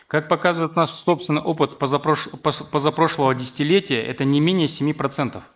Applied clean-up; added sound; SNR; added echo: neural mask model Resemble Enhance denoiser.